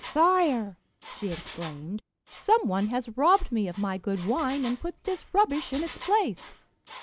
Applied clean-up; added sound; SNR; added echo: none; Engine; 18 dB; none.